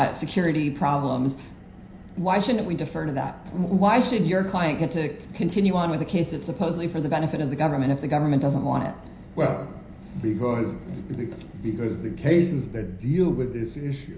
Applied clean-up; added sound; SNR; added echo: none; Car; 18 dB; reverberation time 0.5 s.